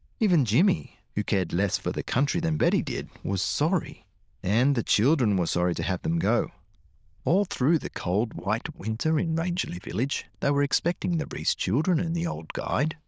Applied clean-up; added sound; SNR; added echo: neural diffusion model UNIVERSE++.